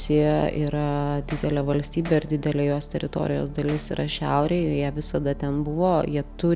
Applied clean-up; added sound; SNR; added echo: none; Hammer; 17 dB; none.